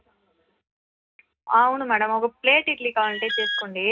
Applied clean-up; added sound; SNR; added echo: none; Alarm; 5 dB; reverberation time 0.3 s.